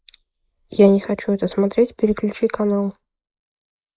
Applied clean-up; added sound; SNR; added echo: neural mask model Resemble Enhance denoiser.